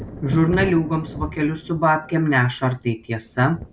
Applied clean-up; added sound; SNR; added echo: none; Thunder; 12 dB; none.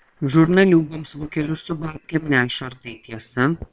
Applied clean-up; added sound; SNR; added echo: neural separator model SepFormer WHAM!.